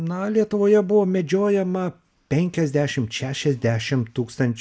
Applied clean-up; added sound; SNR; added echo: none; none; none; none.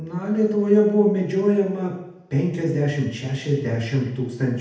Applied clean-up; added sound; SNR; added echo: none; none; none; reverberation time 0.8 s.